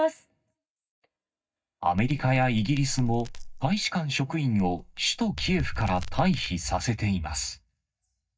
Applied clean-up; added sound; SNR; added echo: neural mask model DeepFilterNet 3.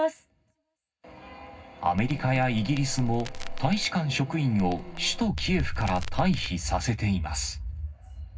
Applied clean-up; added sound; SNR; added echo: none; Crackle; 5 dB; reverberation time 0.4 s.